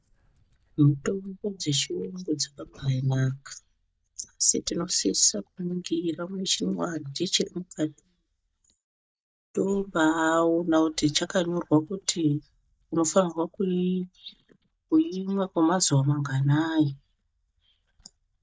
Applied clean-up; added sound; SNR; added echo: neural mask model DeepFilterNet 3.